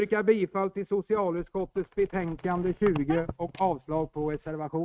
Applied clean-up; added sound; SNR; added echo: neural mask model RNNoise.